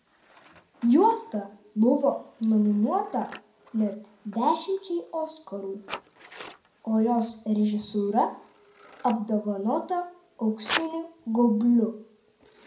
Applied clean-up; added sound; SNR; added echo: none; Scissors; 17 dB; reverberation time 0.4 s.